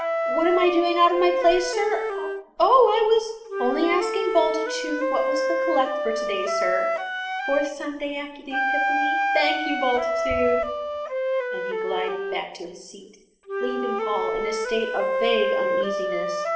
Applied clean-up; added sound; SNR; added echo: none; Wind instrument, woodwind instrument; 1 dB; reverberation time 0.9 s.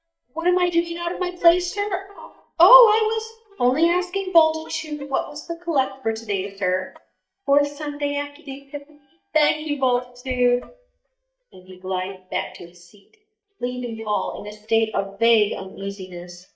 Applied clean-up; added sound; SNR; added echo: neural mask model DeepFilterNet 3.